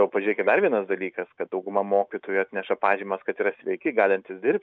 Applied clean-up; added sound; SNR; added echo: none; none; none; none.